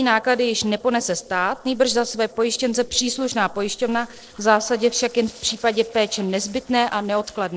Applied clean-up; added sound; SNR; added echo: neural separator model SepFormer DNS4.